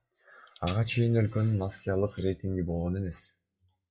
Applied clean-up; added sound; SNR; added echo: classical method WPE with log-MMSE.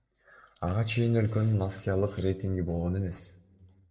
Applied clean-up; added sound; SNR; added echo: neural separator model SepFormer DNS4.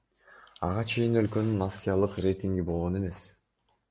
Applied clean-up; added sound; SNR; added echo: none; none; none; none.